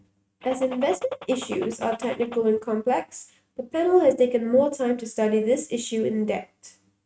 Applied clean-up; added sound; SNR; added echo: neural mask model RNNoise.